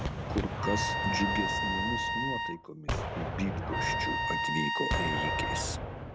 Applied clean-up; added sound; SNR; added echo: none; Trumpet + Gunshot, gunfire; -5 dB; none.